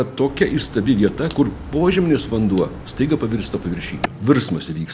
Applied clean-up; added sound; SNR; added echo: none; Crack; 13 dB; none.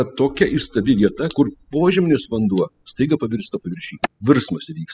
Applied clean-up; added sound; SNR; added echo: classical method spectral subtraction.